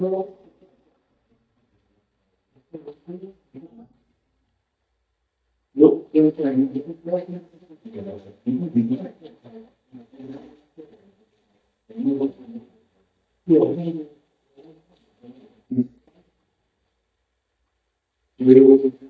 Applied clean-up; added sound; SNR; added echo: neural mask model DeepFilterNet 3.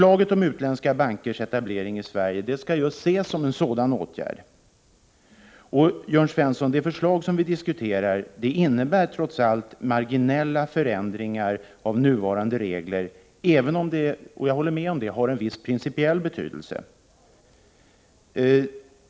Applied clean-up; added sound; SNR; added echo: none; none; none; none.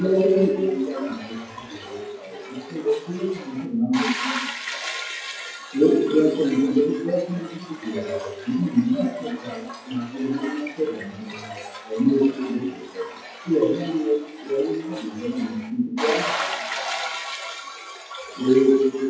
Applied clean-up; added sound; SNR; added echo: classical method WPE with log-MMSE.